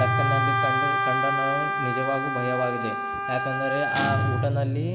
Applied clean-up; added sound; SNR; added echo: none; Guitar + Wind instrument, woodwind instrument; -4 dB; none.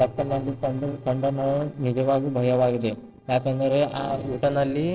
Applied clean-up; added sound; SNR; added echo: neural separator model SepFormer DNS4.